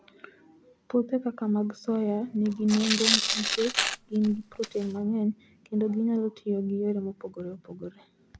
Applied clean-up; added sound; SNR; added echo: none; Tearing; 1 dB; none.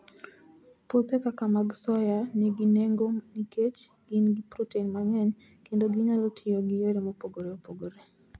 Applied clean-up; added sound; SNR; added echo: none; none; none; none.